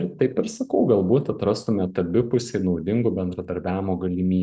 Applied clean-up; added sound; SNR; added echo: none; none; none; none.